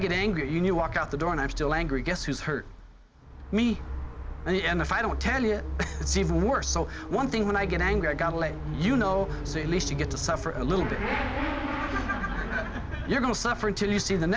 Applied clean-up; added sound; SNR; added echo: none; Motorcycle / Accelerating, revving, vroom; 5 dB; none.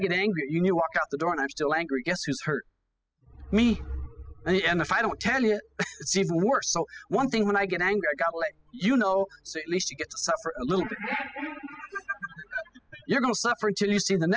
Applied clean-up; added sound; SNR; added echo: classical method spectral subtraction.